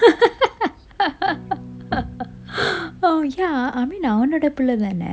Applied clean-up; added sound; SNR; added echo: none; Electric guitar / Strum; 18 dB; none.